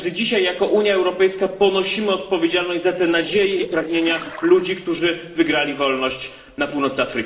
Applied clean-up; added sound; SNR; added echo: neural separator model SepFormer DNS4.